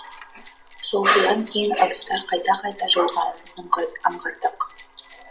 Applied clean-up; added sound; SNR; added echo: none; Bell; 14 dB; reverberation time 0.4 s.